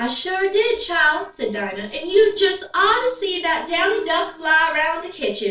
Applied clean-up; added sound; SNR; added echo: neural separator model SepFormer DNS4.